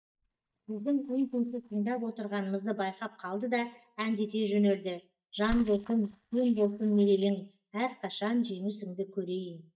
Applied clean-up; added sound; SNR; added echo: neural mask model DeepFilterNet 3.